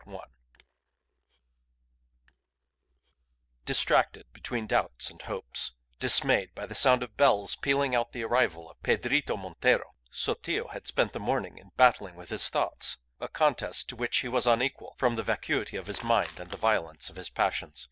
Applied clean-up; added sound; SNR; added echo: neural mask model DeepFilterNet 3.